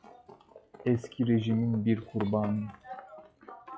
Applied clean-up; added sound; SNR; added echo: classical method log-MMSE.